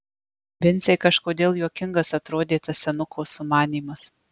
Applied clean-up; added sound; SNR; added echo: none; none; none; none.